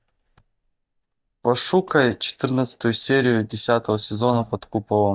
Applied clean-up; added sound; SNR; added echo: neural mask model DeepFilterNet 3.